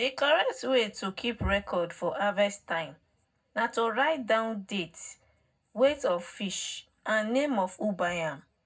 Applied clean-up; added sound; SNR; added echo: none; none; none; reverberation time 0.3 s.